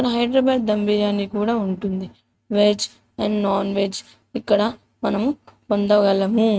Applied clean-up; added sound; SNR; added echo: neural mask model RNNoise.